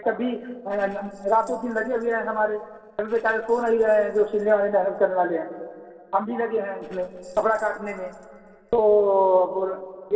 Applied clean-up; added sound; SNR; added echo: neural separator model SepFormer DNS4.